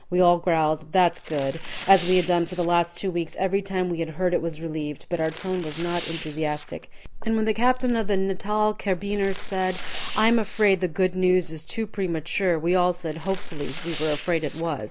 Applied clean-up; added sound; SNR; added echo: none; Tearing; 16 dB; none.